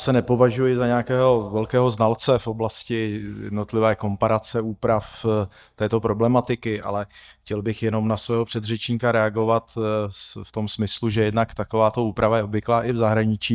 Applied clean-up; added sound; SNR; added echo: neural mask model DeepFilterNet 3.